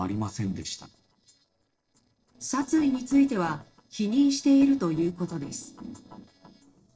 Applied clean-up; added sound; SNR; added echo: neural separator model SepFormer DNS4.